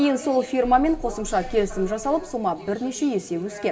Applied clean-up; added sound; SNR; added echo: none; Bus / Engine; 14 dB; reverberation time 0.9 s.